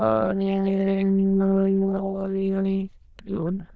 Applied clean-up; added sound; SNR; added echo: neural diffusion model UNIVERSE++.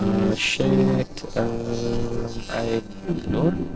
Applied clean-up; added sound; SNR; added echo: neural separator model SepFormer DNS4.